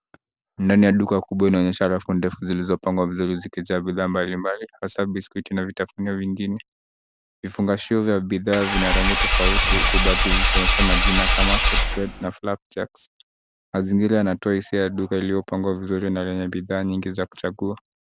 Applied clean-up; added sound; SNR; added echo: none; Engine / Car; -5 dB; none.